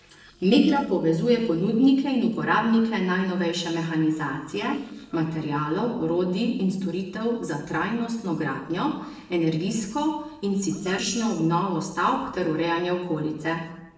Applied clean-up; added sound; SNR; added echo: neural separator model SepFormer DNS4.